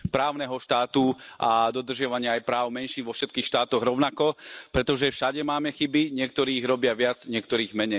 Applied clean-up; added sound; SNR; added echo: none; none; none; none.